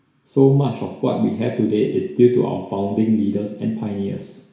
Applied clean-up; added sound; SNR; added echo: none; none; none; reverberation time 0.7 s.